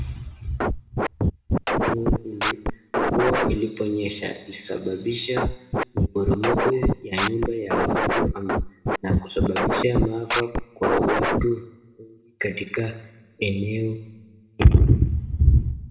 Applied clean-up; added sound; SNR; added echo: none; Scratching (performance technique); -1 dB; reverberation time 0.8 s.